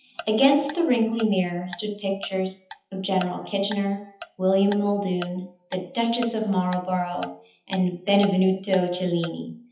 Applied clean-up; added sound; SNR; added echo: classical method WPE with log-MMSE.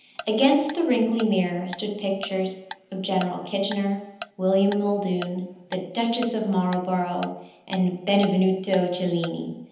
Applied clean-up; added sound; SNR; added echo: none; Tick-tock; 18 dB; reverberation time 0.9 s.